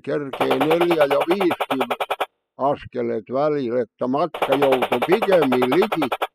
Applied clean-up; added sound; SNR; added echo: classical method spectral subtraction.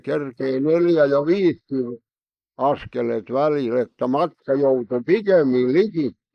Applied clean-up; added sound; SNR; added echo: neural mask model Resemble Enhance denoiser.